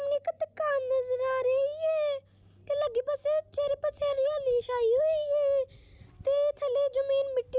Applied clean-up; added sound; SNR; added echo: none; none; none; none.